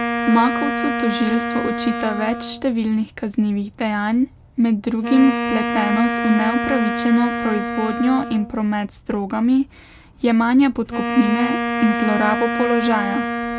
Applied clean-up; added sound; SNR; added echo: none; Wind instrument, woodwind instrument; 5 dB; none.